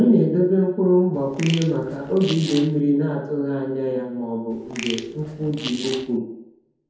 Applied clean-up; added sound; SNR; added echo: none; Fart; 13 dB; reverberation time 0.9 s.